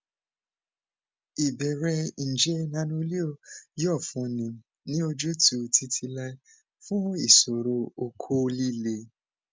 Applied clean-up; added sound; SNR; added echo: none; none; none; none.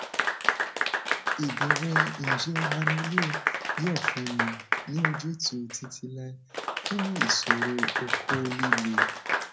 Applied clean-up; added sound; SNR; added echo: none; Applause / Clapping; -3 dB; reverberation time 0.4 s.